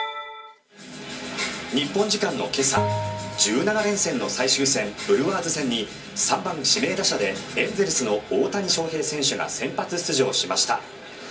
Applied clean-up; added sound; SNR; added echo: none; Bell; 7 dB; reverberation time 0.3 s.